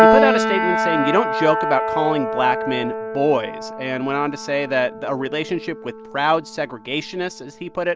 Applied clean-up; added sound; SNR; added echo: none; Piano; 0 dB; none.